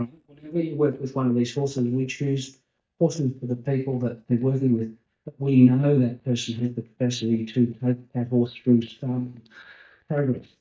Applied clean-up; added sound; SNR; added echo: neural mask model DeepFilterNet 3.